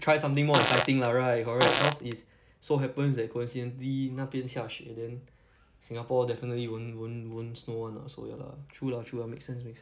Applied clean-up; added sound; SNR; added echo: none; Fart; -4 dB; none.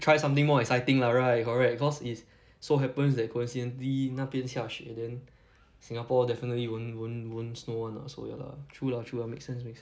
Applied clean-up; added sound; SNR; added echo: none; none; none; none.